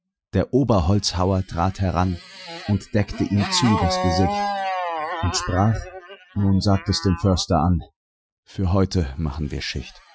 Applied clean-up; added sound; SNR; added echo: classical method Wiener filter.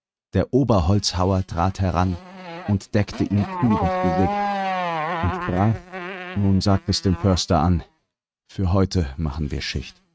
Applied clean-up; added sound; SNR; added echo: neural mask model RNNoise.